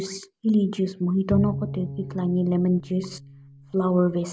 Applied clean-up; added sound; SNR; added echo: none; Bowed string instrument; 9 dB; none.